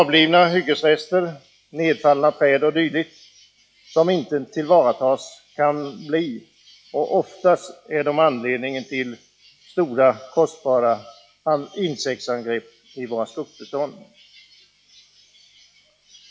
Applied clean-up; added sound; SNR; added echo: classical method log-MMSE.